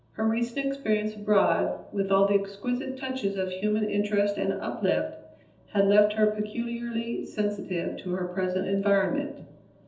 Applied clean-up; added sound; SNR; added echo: none; none; none; reverberation time 1.2 s.